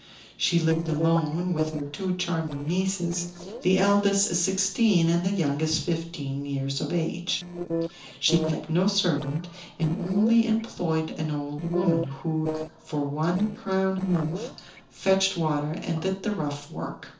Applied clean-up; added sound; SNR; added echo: neural separator model SepFormer DNS4.